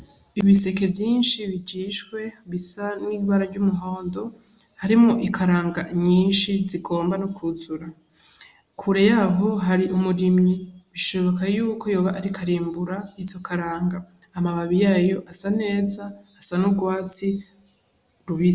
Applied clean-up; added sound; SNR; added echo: none; none; none; none.